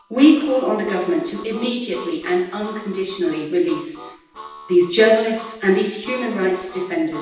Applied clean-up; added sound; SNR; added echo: none; Harmonica; 19 dB; reverberation time 0.9 s.